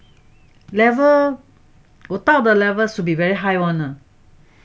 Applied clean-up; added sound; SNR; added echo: none; none; none; none.